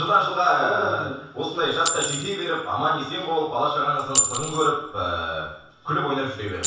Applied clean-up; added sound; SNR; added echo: none; Chink, clink; 7 dB; reverberation time 0.7 s.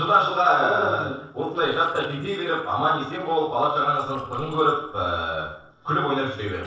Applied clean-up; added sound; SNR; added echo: neural separator model SepFormer DNS4.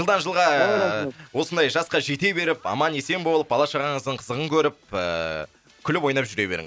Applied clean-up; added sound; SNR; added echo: none; none; none; none.